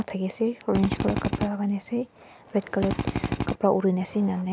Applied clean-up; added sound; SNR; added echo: none; Drill; 1 dB; none.